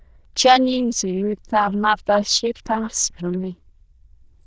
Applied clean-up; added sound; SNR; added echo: neural diffusion model UNIVERSE++.